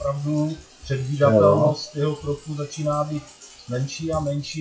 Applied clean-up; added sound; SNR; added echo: classical method WPE with log-MMSE.